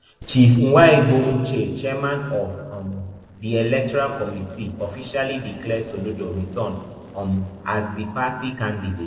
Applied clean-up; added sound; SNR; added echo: neural separator model SepFormer DNS4.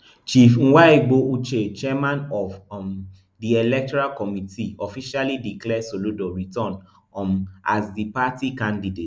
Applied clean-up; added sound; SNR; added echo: none; none; none; none.